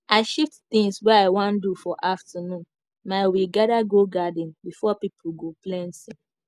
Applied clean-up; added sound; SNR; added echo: none; none; none; none.